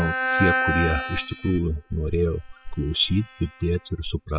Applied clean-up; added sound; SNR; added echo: classical method spectral subtraction.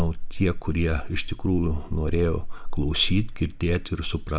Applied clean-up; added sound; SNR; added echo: none; none; none; none.